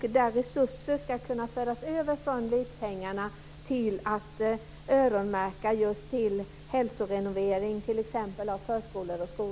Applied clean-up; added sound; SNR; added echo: none; none; none; none.